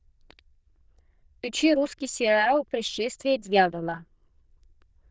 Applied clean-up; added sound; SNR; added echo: neural diffusion model UNIVERSE++.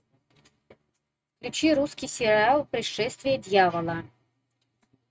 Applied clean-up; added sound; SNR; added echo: neural mask model RNNoise.